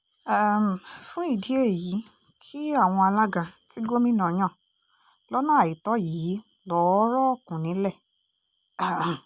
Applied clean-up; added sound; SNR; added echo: none; none; none; none.